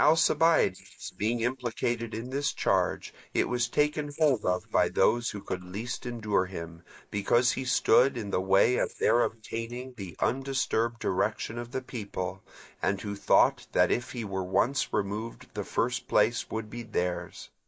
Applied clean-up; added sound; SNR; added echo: neural mask model Resemble Enhance denoiser.